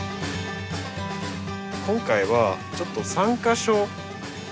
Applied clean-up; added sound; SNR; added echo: none; none; none; none.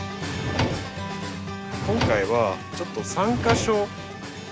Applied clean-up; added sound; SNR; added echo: none; Drawer open or close; 4 dB; none.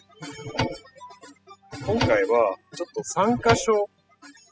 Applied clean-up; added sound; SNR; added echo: classical method spectral subtraction.